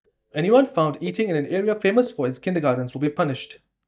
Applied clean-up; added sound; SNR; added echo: neural mask model DeepFilterNet 3.